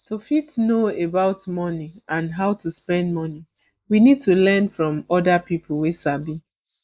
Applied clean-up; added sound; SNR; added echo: neural mask model Resemble Enhance denoiser.